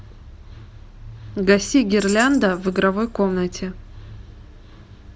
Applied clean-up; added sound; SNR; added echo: none; Tambourine; 19 dB; none.